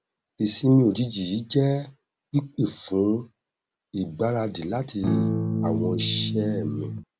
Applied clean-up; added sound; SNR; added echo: none; Electric guitar / Strum; 1 dB; none.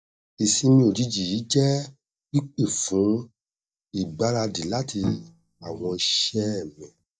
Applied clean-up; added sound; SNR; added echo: neural mask model DeepFilterNet 3.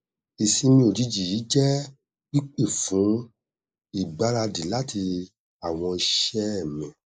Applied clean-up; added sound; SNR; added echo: neural mask model Resemble Enhance denoiser.